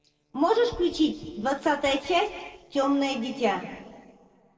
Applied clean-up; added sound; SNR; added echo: neural separator model SepFormer DNS4.